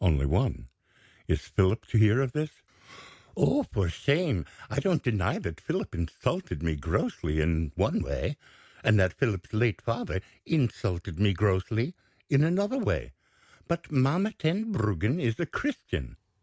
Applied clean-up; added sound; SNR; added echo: none; none; none; none.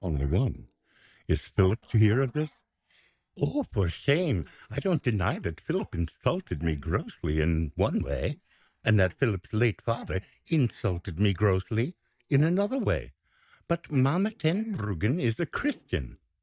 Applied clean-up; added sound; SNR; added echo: neural mask model DeepFilterNet 3.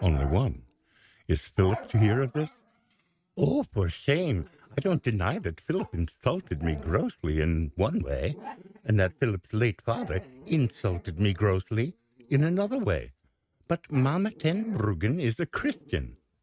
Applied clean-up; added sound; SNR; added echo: neural mask model RNNoise.